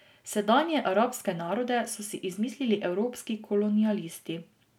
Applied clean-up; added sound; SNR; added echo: none; none; none; none.